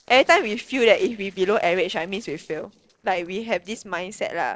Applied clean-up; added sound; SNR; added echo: neural separator model SepFormer DNS4.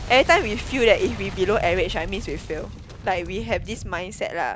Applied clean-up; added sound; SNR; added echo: none; Boom; 11 dB; none.